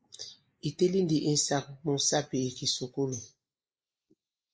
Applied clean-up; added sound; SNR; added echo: neural mask model Resemble Enhance denoiser.